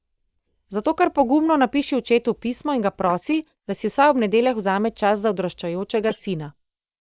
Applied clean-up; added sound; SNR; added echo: neural mask model Resemble Enhance denoiser.